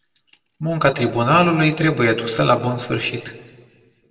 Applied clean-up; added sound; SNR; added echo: none; none; none; reverberation time 1.1 s.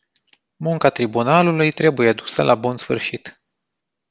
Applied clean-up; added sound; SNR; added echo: none; none; none; none.